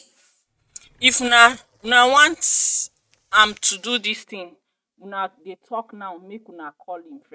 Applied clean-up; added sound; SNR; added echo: neural mask model RNNoise.